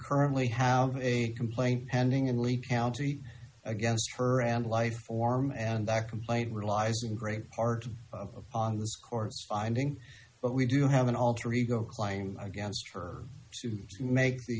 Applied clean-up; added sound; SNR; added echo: none; none; none; none.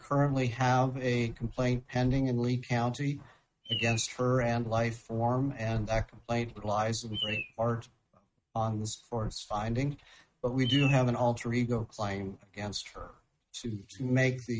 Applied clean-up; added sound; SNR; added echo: neural mask model RNNoise.